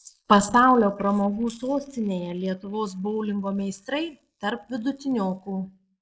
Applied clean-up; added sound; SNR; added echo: neural mask model Resemble Enhance denoiser.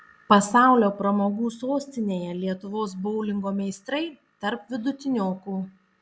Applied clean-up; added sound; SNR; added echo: none; none; none; none.